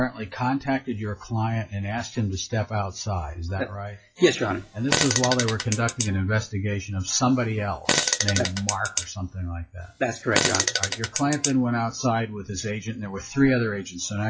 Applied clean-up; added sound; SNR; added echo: classical method WPE with log-MMSE.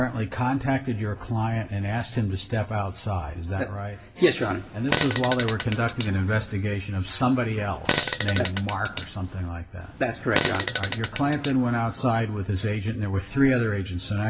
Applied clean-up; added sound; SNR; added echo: none; Fart; 3 dB; reverberation time 1.4 s.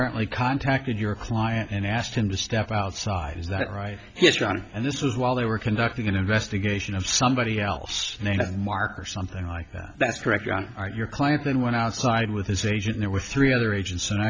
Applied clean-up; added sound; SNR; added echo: none; none; none; none.